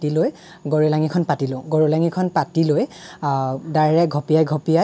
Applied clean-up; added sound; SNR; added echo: none; none; none; none.